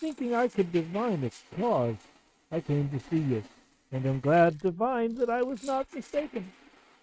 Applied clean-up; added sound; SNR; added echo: neural mask model RNNoise.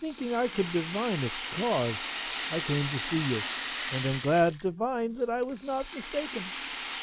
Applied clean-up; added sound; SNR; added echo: none; Rattle (instrument); 3 dB; none.